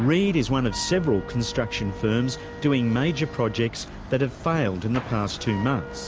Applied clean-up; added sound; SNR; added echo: none; Wind instrument, woodwind instrument; 17 dB; none.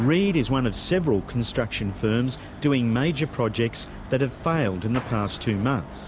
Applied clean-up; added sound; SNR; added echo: none; none; none; none.